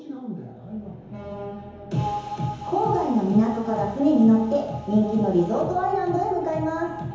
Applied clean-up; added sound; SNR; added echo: none; none; none; reverberation time 1.0 s.